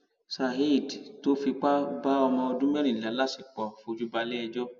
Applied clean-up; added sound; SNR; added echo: none; none; none; none.